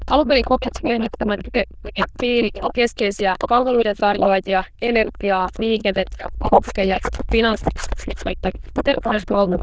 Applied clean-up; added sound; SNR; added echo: neural diffusion model UNIVERSE++.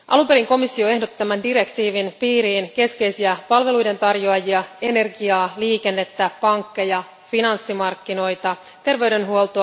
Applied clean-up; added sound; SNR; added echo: none; none; none; none.